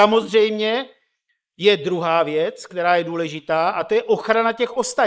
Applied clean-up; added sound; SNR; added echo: neural mask model Resemble Enhance denoiser.